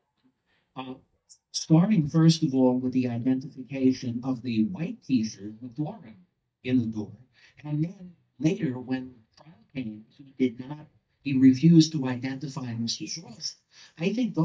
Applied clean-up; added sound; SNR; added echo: neural mask model DeepFilterNet 3.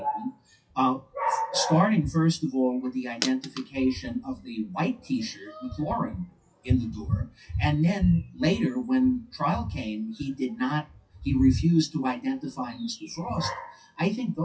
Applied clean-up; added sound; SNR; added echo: classical method WPE with log-MMSE.